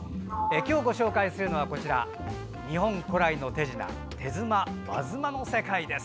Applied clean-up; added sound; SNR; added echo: none; Sliding door; 12 dB; none.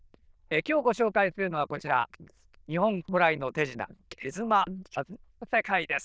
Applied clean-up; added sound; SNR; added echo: neural diffusion model UNIVERSE++.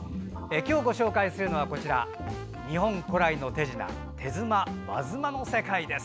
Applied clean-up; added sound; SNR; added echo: none; none; none; none.